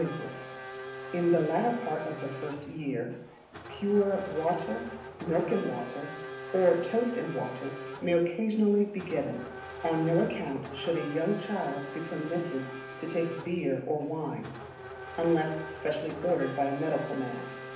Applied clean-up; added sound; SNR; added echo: none; Race car, auto racing / Accelerating, revving, vroom; 11 dB; reverberation time 0.8 s.